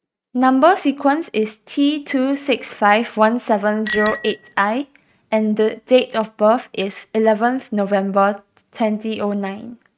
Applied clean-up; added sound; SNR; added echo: neural mask model RNNoise.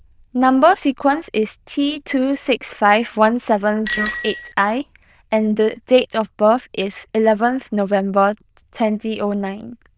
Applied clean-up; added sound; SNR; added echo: neural diffusion model UNIVERSE++.